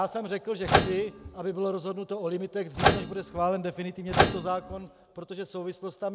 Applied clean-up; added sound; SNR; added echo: none; Microwave oven; -4 dB; none.